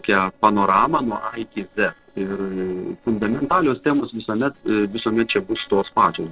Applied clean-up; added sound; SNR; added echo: neural separator model SepFormer DNS4.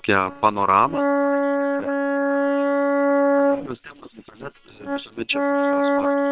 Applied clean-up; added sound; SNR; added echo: neural separator model SepFormer WHAM!.